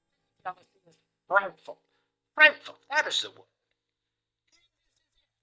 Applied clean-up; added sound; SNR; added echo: neural mask model DeepFilterNet 3.